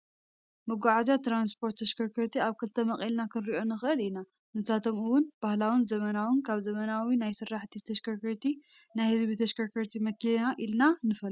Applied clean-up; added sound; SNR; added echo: none; none; none; none.